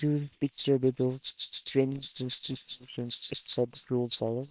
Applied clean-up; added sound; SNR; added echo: neural separator model SepFormer WHAM!.